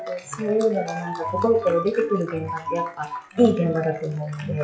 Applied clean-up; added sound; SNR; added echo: classical method WPE with log-MMSE.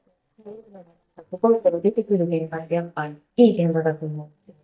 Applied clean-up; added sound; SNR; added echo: neural mask model DeepFilterNet 3.